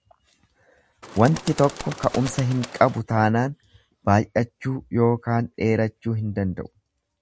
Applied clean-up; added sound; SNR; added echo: none; Bird; 13 dB; none.